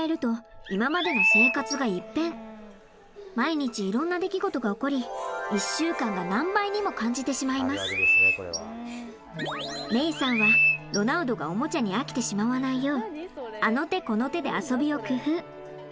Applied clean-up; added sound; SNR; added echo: none; Chirp, tweet; -3 dB; none.